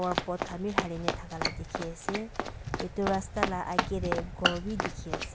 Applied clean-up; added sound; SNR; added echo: none; Run; 0 dB; none.